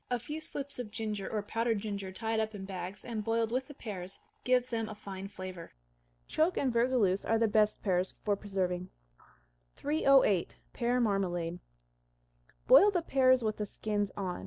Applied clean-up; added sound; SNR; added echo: none; none; none; none.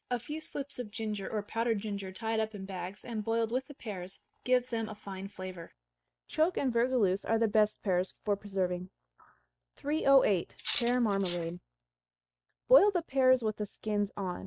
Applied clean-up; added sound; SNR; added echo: neural mask model RNNoise.